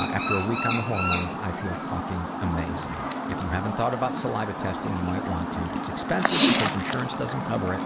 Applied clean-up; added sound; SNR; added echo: none; Chirp, tweet; -3 dB; none.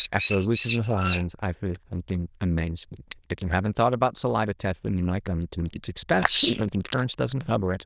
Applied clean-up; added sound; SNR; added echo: neural diffusion model UNIVERSE++.